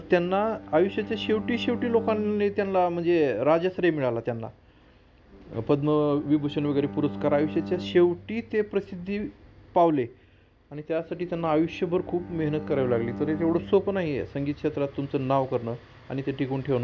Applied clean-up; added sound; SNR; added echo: none; Bowed string instrument; 15 dB; none.